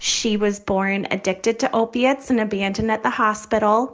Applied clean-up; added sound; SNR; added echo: none; none; none; none.